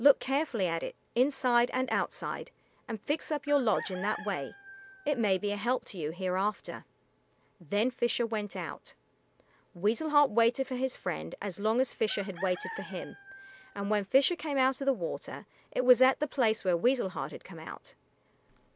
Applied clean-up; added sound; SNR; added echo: none; Chicken, rooster; 15 dB; none.